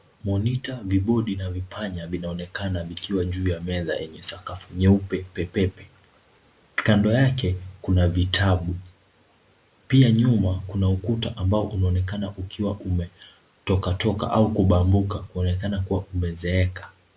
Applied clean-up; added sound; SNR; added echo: none; none; none; none.